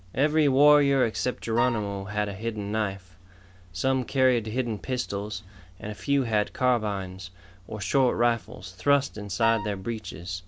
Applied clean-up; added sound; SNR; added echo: none; Wind instrument, woodwind instrument; 7 dB; none.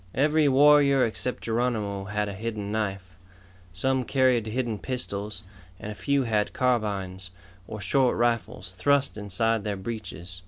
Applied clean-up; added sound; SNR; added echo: none; none; none; none.